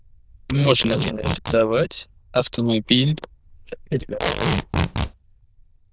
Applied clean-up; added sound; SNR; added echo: neural diffusion model UNIVERSE++.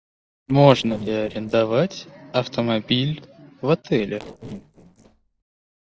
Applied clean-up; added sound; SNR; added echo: neural separator model SepFormer DNS4.